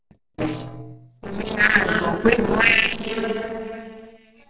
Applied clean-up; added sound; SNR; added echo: neural separator model SepFormer DNS4.